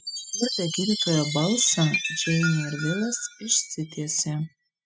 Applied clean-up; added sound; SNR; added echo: classical method spectral subtraction.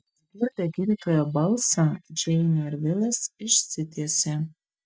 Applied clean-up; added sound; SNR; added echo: neural mask model DeepFilterNet 3.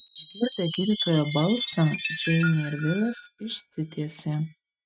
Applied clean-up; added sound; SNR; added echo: neural mask model RNNoise.